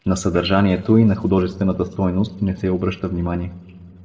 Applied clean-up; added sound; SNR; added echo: neural separator model SepFormer DNS4.